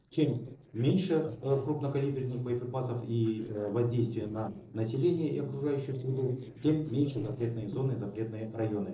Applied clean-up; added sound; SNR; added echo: neural separator model SepFormer DNS4.